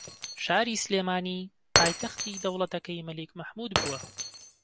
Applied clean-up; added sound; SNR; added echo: none; Shatter; 1 dB; none.